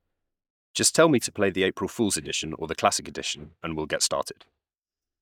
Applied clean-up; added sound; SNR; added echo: neural mask model DeepFilterNet 3.